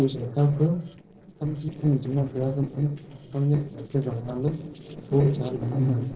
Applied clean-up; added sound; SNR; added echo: neural separator model SepFormer DNS4.